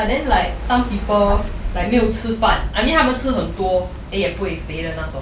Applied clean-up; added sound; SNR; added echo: none; Car passing by; 19 dB; none.